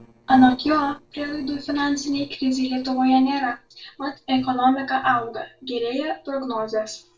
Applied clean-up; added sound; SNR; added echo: neural separator model SepFormer DNS4.